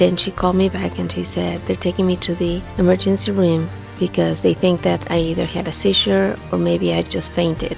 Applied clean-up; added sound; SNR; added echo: none; Musical instrument; 13 dB; none.